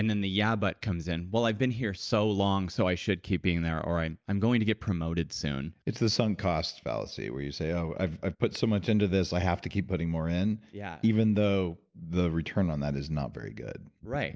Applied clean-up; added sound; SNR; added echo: none; none; none; none.